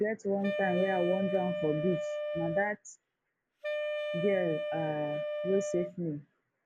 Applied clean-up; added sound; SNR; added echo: none; Wind instrument, woodwind instrument; 3 dB; none.